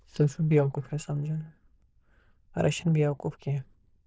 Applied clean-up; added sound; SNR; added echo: neural diffusion model UNIVERSE++.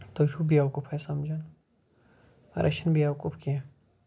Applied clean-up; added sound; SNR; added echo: none; none; none; none.